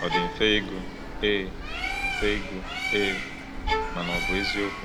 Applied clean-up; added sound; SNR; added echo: none; Bowed string instrument + Bird; 0 dB; none.